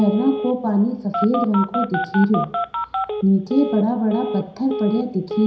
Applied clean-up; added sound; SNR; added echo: none; Telephone; 6 dB; reverberation time 0.7 s.